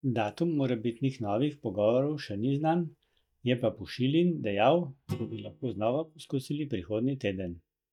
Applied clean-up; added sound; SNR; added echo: neural mask model DeepFilterNet 3.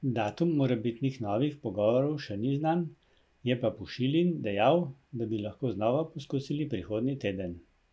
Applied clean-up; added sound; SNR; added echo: none; none; none; none.